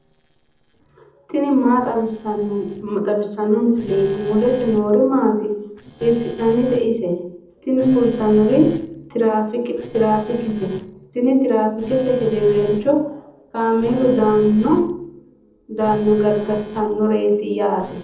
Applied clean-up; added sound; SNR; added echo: neural separator model SepFormer DNS4.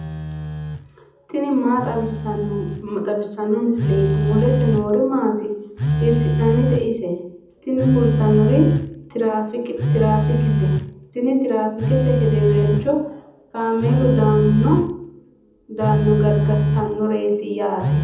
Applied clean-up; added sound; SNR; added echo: none; Telephone; 0 dB; reverberation time 0.8 s.